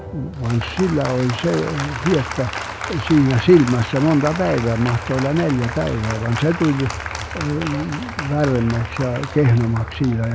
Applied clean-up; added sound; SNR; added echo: none; Applause; 11 dB; none.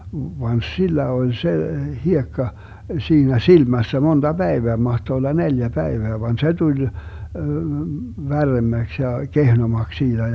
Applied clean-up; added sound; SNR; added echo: none; none; none; none.